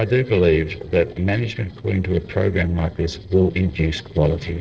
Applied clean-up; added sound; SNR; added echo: neural separator model SepFormer DNS4.